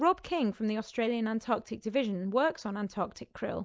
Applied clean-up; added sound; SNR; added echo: none; none; none; none.